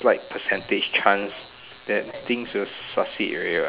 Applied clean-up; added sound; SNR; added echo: none; none; none; none.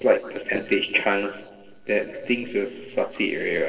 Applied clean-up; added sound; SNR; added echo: neural separator model SepFormer DNS4.